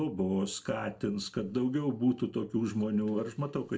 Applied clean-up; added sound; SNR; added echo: none; none; none; reverberation time 0.2 s.